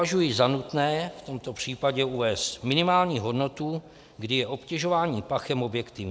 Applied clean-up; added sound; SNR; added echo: none; none; none; none.